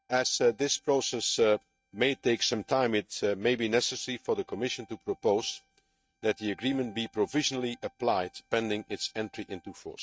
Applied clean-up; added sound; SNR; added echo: neural mask model RNNoise.